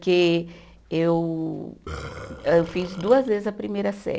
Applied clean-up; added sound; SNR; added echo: none; Burping, eructation; 14 dB; none.